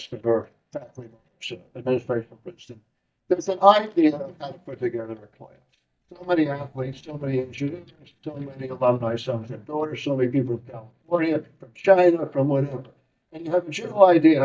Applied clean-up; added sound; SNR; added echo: neural mask model DeepFilterNet 3.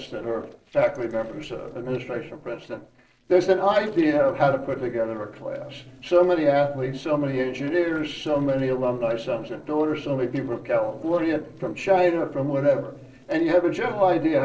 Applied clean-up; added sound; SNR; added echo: neural separator model SepFormer DNS4.